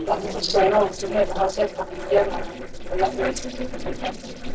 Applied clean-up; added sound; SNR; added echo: neural separator model SepFormer DNS4.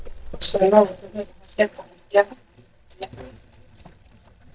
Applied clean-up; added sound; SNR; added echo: neural mask model DeepFilterNet 3.